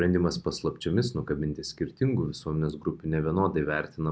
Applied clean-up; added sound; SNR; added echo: none; none; none; none.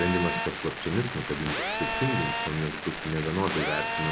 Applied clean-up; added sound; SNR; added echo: none; Telephone; 1 dB; none.